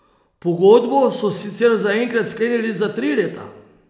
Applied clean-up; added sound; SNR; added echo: none; none; none; none.